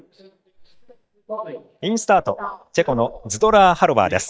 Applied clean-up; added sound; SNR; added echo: neural mask model DeepFilterNet 3.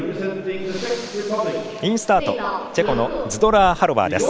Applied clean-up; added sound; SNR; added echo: none; Breathing; 15 dB; none.